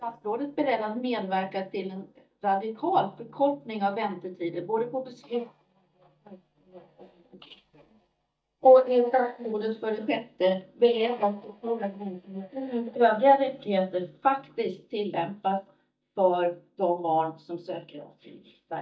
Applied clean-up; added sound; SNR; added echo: neural mask model DeepFilterNet 3.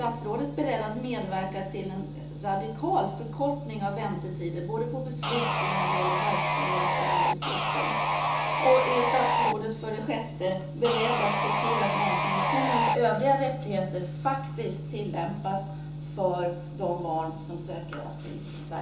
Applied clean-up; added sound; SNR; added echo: none; Sawing; -3 dB; reverberation time 1.2 s.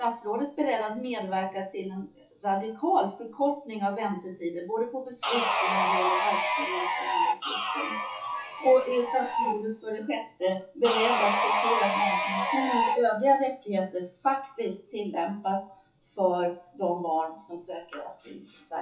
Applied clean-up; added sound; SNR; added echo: classical method WPE with log-MMSE.